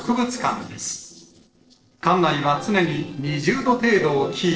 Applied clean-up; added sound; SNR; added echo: neural separator model SepFormer DNS4.